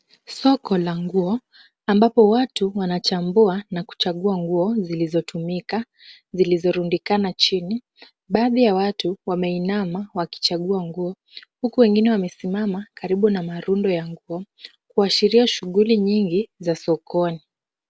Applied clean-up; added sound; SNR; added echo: none; none; none; none.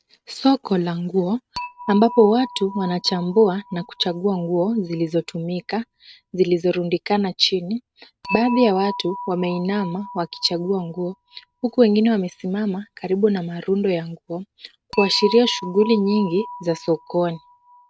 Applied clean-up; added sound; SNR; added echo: neural mask model RNNoise.